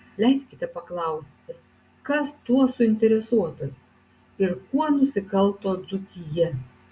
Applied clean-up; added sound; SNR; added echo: none; none; none; none.